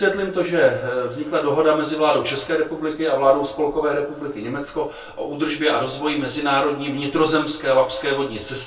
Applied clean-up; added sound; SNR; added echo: none; none; none; reverberation time 0.2 s.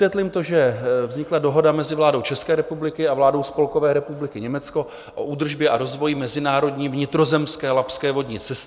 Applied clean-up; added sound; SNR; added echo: none; none; none; none.